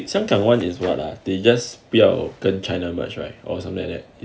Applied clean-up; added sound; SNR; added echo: none; none; none; none.